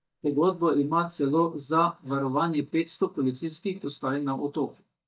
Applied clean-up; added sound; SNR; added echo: neural mask model DeepFilterNet 3.